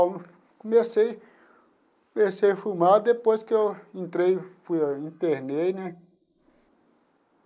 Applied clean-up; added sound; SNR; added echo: neural mask model Resemble Enhance denoiser.